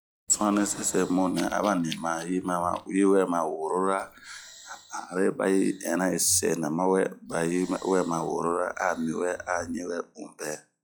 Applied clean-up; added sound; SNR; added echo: classical method log-MMSE.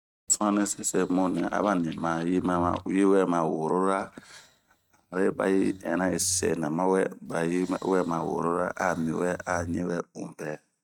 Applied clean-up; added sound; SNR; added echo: neural mask model RNNoise.